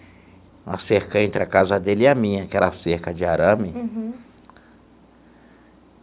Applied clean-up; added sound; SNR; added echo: none; none; none; none.